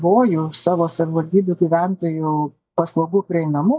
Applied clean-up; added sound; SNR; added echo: neural mask model DeepFilterNet 3.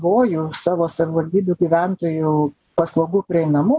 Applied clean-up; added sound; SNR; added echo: none; none; none; none.